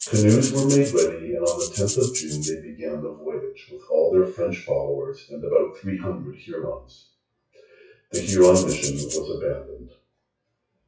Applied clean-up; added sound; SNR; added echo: classical method WPE with log-MMSE.